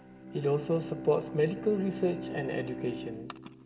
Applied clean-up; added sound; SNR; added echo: none; Bowed string instrument; 9 dB; reverberation time 2.7 s.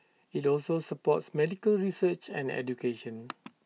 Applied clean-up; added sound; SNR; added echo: none; none; none; none.